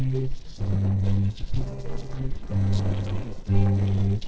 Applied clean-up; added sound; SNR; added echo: neural separator model SepFormer DNS4.